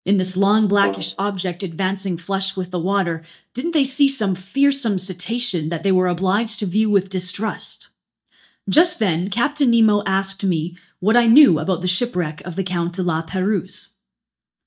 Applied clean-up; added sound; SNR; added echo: neural mask model DeepFilterNet 3.